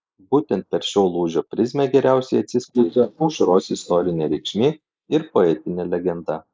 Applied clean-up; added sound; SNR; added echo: neural mask model Resemble Enhance denoiser.